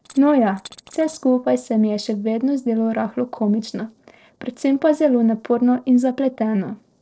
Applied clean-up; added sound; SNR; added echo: neural separator model SepFormer DNS4.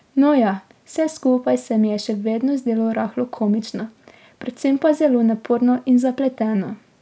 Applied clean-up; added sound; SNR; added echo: none; none; none; none.